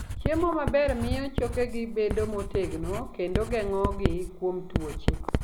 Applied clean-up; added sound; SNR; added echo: none; Writing; 2 dB; none.